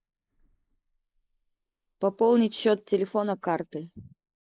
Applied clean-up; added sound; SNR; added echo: neural mask model Resemble Enhance denoiser.